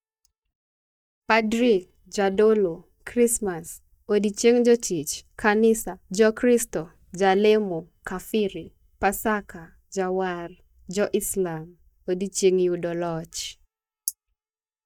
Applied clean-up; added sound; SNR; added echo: neural mask model DeepFilterNet 3.